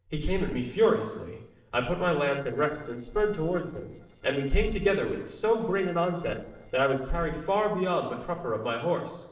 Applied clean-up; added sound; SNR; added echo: neural separator model SepFormer DNS4.